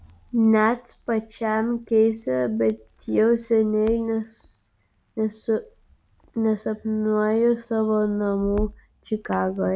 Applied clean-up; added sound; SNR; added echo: none; Crackle; 20 dB; none.